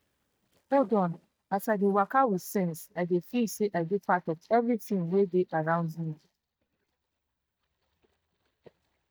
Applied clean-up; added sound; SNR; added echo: neural mask model DeepFilterNet 3.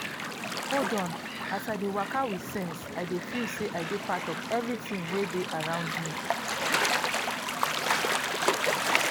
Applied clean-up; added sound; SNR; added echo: none; Gull, seagull / Waves, surf; -3 dB; none.